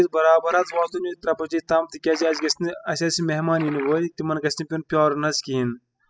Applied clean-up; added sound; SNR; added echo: classical method spectral subtraction.